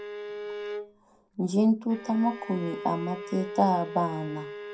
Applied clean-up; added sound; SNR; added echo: none; Bowed string instrument; 10 dB; reverberation time 0.2 s.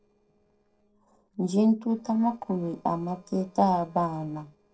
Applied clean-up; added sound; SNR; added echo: neural separator model SepFormer DNS4.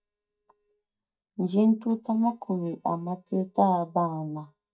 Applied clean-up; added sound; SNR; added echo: neural mask model DeepFilterNet 3.